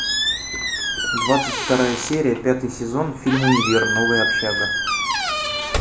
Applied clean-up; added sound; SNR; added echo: none; Squeak; 0 dB; reverberation time 0.6 s.